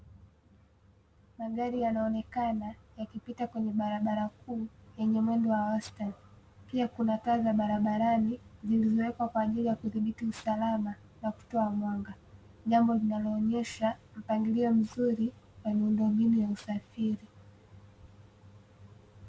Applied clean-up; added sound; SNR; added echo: none; none; none; none.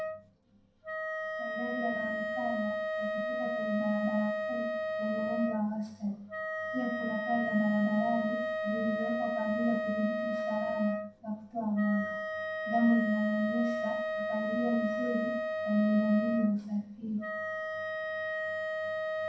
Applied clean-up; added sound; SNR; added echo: none; Wind instrument, woodwind instrument; 1 dB; reverberation time 0.6 s.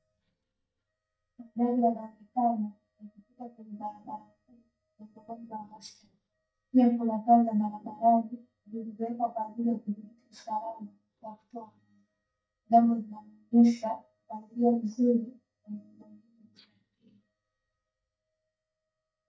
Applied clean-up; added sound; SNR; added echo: neural mask model DeepFilterNet 3.